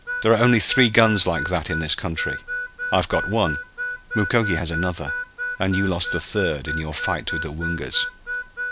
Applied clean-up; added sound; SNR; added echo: none; Harmonica; 8 dB; none.